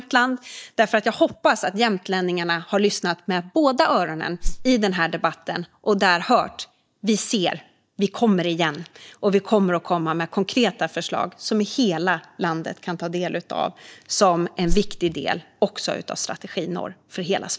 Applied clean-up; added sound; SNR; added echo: neural mask model DeepFilterNet 3.